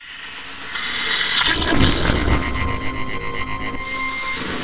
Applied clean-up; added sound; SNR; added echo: neural separator model SepFormer WHAMR!.